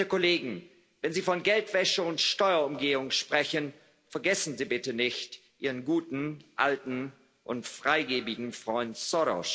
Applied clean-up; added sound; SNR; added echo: none; none; none; none.